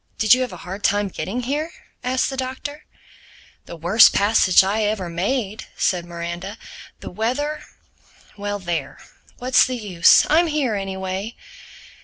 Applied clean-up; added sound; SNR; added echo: none; none; none; none.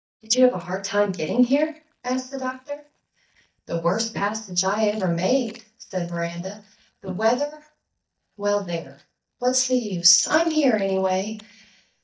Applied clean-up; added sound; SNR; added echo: neural mask model DeepFilterNet 3.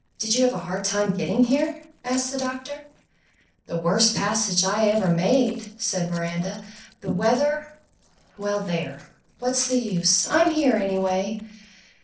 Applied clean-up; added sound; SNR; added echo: neural separator model SepFormer DNS4.